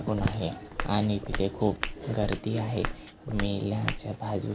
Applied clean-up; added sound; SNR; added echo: none; Walk, footsteps; 7 dB; none.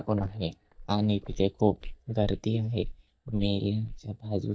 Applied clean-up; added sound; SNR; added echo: neural mask model DeepFilterNet 3.